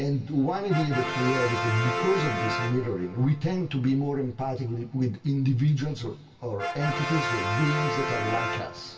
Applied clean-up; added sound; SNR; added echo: none; Brass instrument; 5 dB; reverberation time 0.2 s.